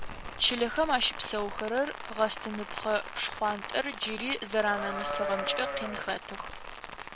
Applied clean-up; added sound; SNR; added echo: none; Rain + Livestock, farm animals, working animals; 7 dB; none.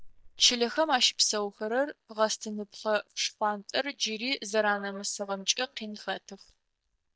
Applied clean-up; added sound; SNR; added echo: neural mask model DeepFilterNet 3.